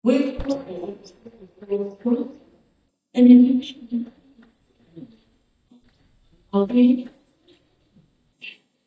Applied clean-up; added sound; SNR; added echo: neural mask model DeepFilterNet 3.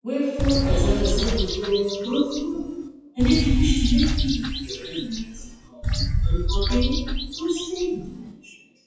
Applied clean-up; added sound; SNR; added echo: classical method WPE with log-MMSE.